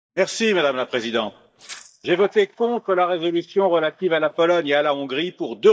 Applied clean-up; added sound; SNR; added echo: neural mask model DeepFilterNet 3.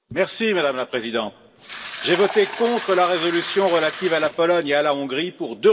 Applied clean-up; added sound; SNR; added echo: none; Fill (with liquid); 10 dB; reverberation time 1.9 s.